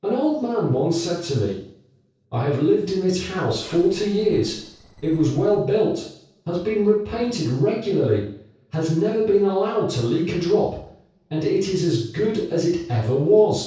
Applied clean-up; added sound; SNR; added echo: neural separator model SepFormer DNS4.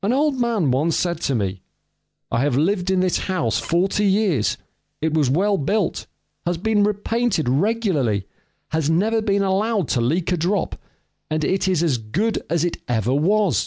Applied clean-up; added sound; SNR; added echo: none; none; none; none.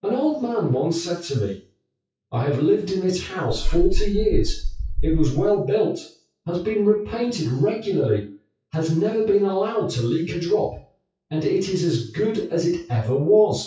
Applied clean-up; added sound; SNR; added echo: classical method WPE with log-MMSE.